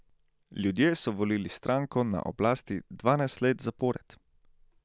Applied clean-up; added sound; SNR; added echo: none; none; none; none.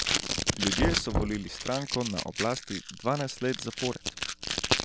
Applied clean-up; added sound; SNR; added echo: none; Knock + Packing tape, duct tape; -1 dB; none.